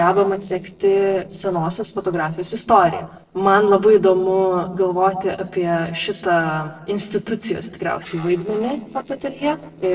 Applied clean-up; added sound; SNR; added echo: neural separator model SepFormer DNS4.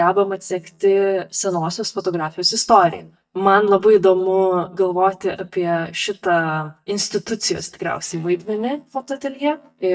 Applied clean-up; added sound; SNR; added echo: neural mask model DeepFilterNet 3.